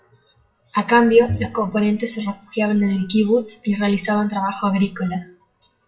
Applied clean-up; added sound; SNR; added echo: classical method WPE with log-MMSE.